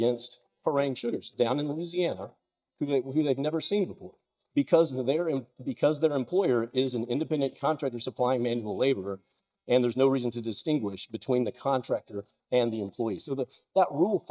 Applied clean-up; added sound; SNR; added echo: neural mask model DeepFilterNet 3.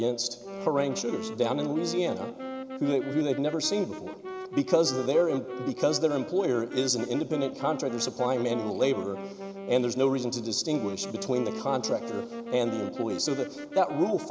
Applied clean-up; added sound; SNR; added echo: none; Wind instrument, woodwind instrument; 10 dB; none.